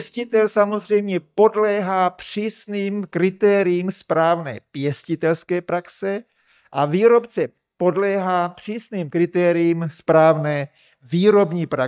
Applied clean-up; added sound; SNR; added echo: neural mask model DeepFilterNet 3.